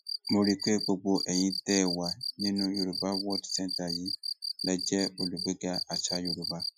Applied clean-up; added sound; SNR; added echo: classical method Wiener filter.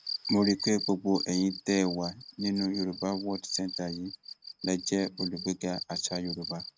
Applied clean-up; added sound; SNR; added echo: neural mask model RNNoise.